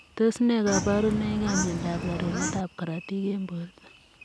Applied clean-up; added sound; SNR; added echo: none; Bird / Fowl; 4 dB; none.